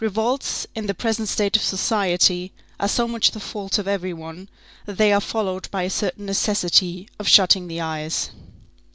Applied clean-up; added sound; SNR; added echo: none; none; none; none.